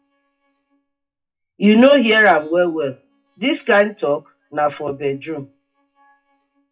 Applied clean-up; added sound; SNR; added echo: classical method WPE with log-MMSE.